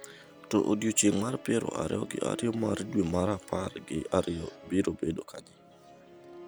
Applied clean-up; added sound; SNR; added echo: none; Musical instrument; 18 dB; none.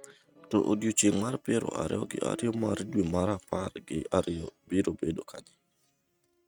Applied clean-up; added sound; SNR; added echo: neural mask model RNNoise.